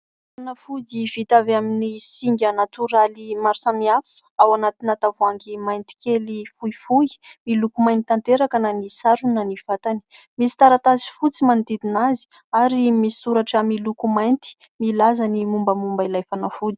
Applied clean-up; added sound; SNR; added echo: none; none; none; none.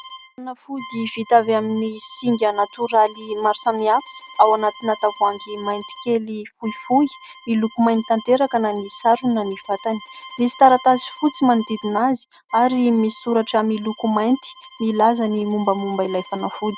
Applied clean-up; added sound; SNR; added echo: none; Bowed string instrument; 19 dB; none.